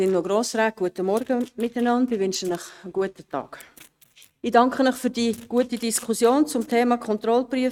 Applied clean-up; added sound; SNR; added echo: neural mask model RNNoise.